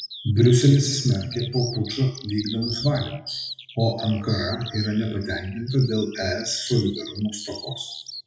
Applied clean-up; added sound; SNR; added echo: classical method WPE with log-MMSE.